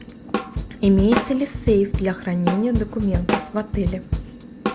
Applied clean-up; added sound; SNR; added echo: none; Drum kit; 4 dB; none.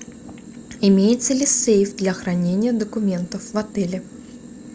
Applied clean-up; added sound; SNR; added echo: none; none; none; none.